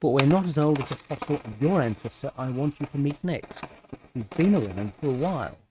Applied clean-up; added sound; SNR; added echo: neural mask model RNNoise.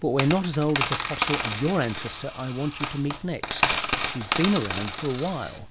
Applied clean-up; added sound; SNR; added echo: none; Coin (dropping); 3 dB; none.